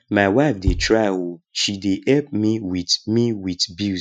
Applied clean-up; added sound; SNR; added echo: classical method Wiener filter.